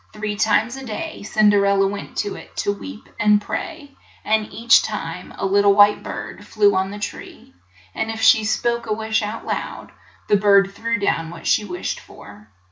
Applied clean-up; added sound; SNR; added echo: none; none; none; none.